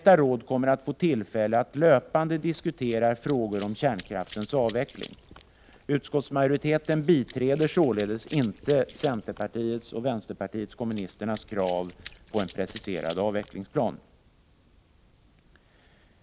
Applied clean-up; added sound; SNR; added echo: none; Run; 18 dB; none.